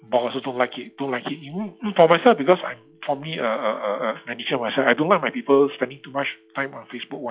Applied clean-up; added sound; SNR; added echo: classical method log-MMSE.